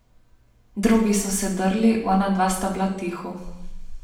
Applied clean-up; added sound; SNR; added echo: none; none; none; reverberation time 0.8 s.